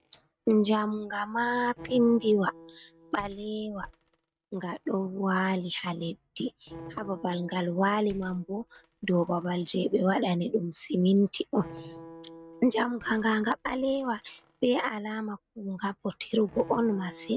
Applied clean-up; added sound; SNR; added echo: neural mask model RNNoise.